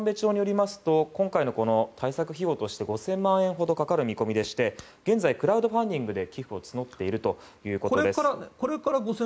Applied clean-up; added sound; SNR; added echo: none; none; none; none.